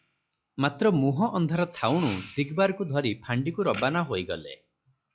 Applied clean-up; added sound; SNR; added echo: classical method log-MMSE.